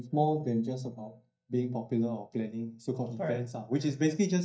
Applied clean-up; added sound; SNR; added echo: neural mask model DeepFilterNet 3.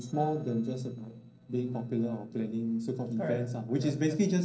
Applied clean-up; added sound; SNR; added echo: neural separator model SepFormer DNS4.